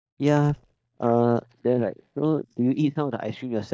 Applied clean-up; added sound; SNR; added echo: neural mask model DeepFilterNet 3.